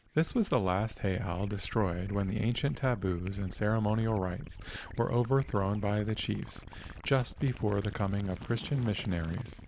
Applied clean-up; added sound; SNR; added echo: none; Gurgling / Liquid; 14 dB; none.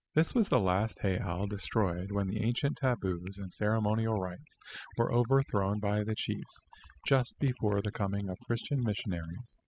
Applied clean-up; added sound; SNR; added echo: classical method spectral subtraction.